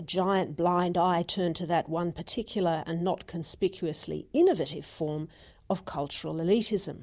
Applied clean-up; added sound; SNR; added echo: none; none; none; none.